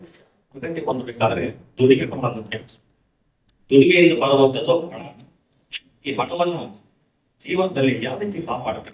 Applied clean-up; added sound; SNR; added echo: neural mask model DeepFilterNet 3.